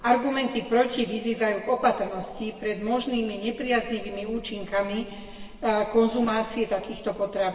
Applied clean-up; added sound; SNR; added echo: none; Sliding door; 20 dB; reverberation time 1.8 s.